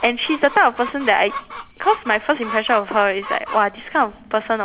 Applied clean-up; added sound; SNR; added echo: none; Chicken, rooster; 13 dB; none.